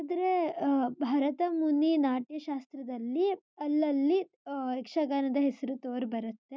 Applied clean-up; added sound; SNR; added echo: none; none; none; none.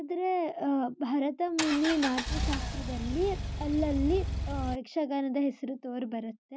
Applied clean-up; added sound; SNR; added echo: none; Engine; 2 dB; none.